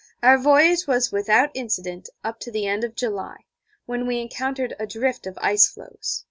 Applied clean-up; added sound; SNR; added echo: none; none; none; none.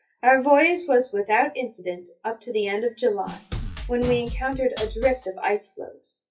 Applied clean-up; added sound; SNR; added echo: classical method WPE with log-MMSE.